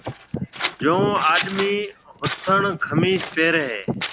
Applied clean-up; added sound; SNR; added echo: none; Scissors; 11 dB; none.